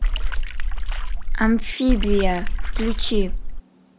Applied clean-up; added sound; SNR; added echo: none; Water / Splash, splatter; -5 dB; none.